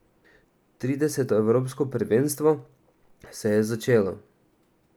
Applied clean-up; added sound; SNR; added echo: none; none; none; none.